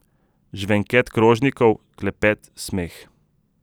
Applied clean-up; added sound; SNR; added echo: none; none; none; none.